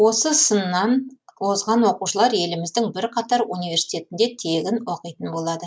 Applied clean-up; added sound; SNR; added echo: none; none; none; none.